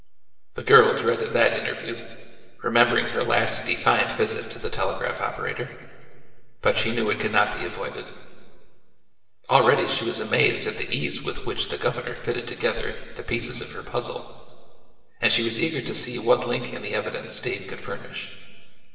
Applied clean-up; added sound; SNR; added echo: none; none; none; reverberation time 2.2 s.